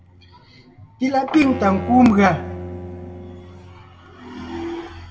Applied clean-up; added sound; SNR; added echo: none; Bowed string instrument; 12 dB; reverberation time 1.1 s.